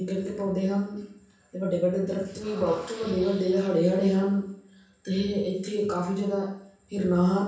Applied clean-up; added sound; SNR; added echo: none; none; none; reverberation time 0.7 s.